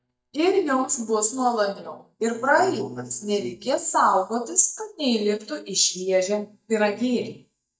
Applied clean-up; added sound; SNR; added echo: neural mask model DeepFilterNet 3.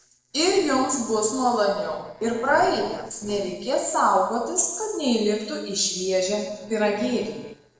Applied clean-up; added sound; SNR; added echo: neural separator model SepFormer DNS4.